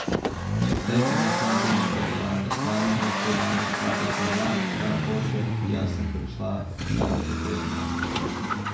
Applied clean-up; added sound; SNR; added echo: none; Accelerating, revving, vroom; -3 dB; reverberation time 0.5 s.